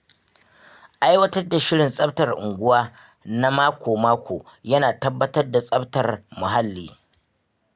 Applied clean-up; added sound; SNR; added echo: none; none; none; none.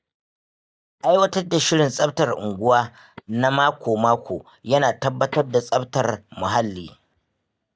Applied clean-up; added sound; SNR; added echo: neural mask model DeepFilterNet 3.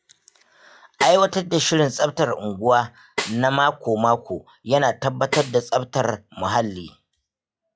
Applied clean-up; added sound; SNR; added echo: classical method log-MMSE.